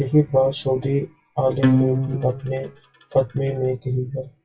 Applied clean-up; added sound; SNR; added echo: classical method WPE with log-MMSE.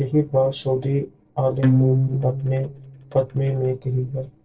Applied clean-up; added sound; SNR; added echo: neural separator model SepFormer DNS4.